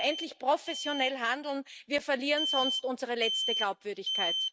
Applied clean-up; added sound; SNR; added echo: neural mask model RNNoise.